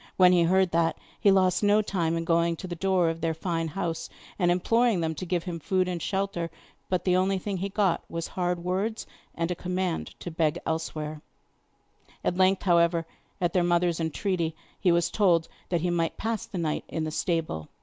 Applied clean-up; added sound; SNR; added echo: none; none; none; none.